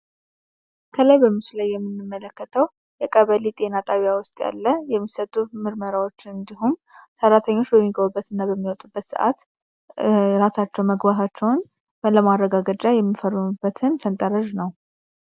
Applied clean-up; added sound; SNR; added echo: none; none; none; none.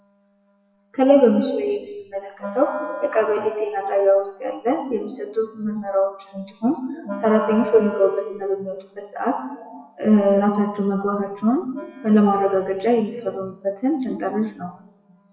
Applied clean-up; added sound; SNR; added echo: classical method WPE with log-MMSE.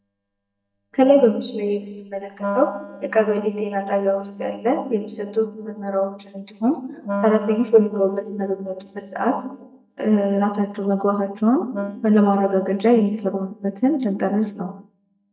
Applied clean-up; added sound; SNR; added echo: neural mask model DeepFilterNet 3.